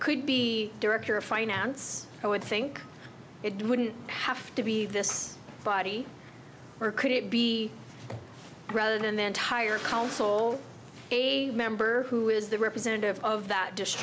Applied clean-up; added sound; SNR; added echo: none; none; none; none.